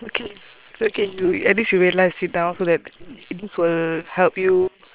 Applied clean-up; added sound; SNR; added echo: neural separator model SepFormer WHAM!.